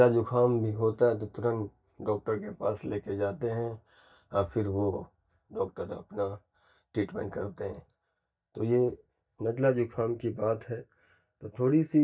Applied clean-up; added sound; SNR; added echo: neural mask model DeepFilterNet 3.